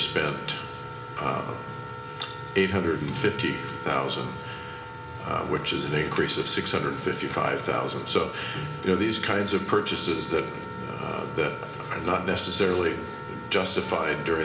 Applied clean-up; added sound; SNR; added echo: none; Wind instrument, woodwind instrument; 11 dB; reverberation time 2.3 s.